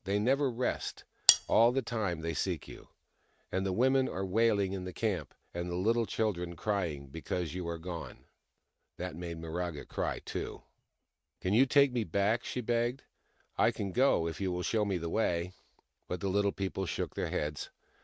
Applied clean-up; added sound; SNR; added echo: neural mask model RNNoise.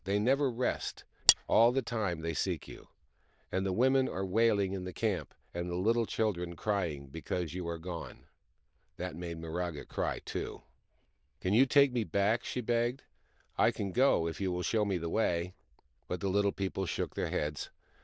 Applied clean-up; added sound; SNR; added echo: neural diffusion model UNIVERSE++.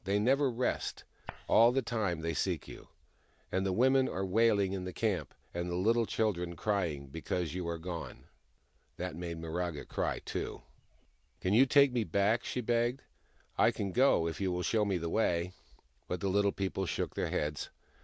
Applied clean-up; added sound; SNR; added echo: neural mask model Resemble Enhance denoiser.